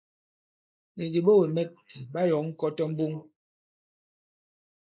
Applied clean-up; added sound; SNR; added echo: neural mask model Resemble Enhance denoiser.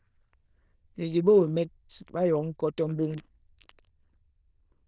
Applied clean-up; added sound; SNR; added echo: neural diffusion model UNIVERSE++.